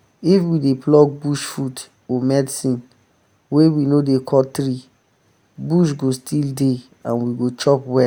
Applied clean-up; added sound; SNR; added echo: none; none; none; none.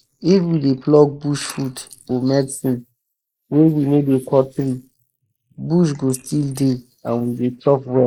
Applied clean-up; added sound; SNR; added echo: neural mask model Resemble Enhance denoiser.